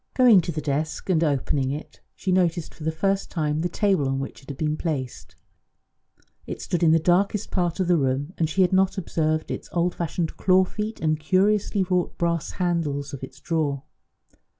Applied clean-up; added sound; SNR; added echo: none; none; none; none.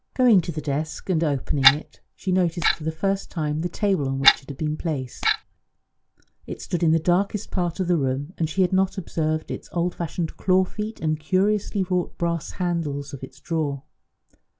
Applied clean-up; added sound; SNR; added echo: none; Clock; 1 dB; none.